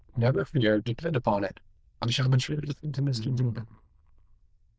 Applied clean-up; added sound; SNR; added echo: neural diffusion model UNIVERSE++.